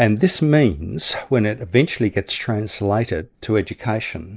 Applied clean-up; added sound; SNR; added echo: neural mask model Resemble Enhance denoiser.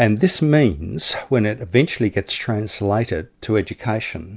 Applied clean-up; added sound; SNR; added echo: none; none; none; none.